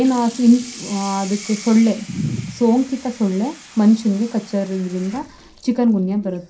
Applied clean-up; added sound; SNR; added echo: none; Sink (filling or washing) / Water tap, faucet; 19 dB; reverberation time 0.3 s.